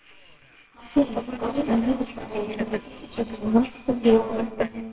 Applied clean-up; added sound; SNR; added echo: neural separator model SepFormer WHAMR!.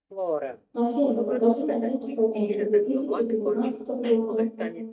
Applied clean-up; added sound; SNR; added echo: neural mask model DeepFilterNet 3.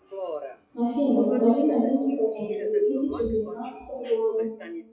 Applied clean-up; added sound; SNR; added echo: classical method WPE with log-MMSE.